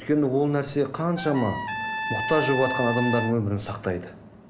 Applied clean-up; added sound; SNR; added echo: none; Trumpet; 7 dB; none.